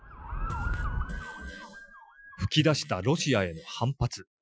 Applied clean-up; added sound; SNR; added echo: classical method Wiener filter.